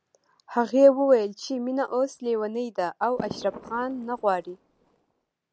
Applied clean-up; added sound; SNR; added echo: none; Fireworks; 16 dB; none.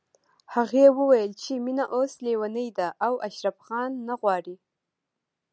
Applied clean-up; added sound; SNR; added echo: none; none; none; none.